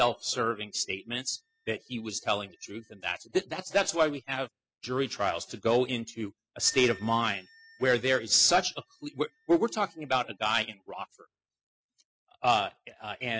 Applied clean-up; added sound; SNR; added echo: classical method spectral subtraction.